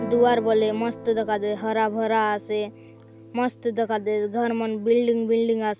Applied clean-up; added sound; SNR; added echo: none; Guitar; 16 dB; none.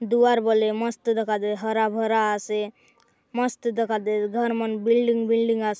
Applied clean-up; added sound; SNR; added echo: none; none; none; none.